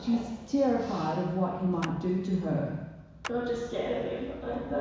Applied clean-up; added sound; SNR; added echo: none; Clapping; 18 dB; reverberation time 1.1 s.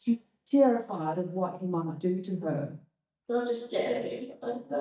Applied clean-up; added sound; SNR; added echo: neural mask model DeepFilterNet 3.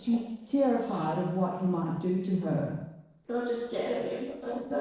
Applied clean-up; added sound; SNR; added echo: neural separator model SepFormer DNS4.